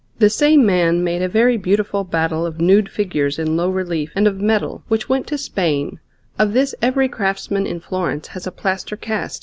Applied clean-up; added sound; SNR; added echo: none; none; none; none.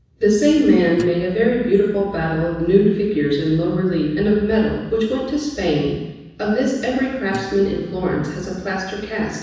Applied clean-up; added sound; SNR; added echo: none; Guitar; 20 dB; reverberation time 1.1 s.